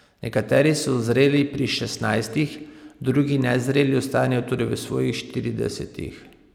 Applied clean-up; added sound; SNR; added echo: none; none; none; none.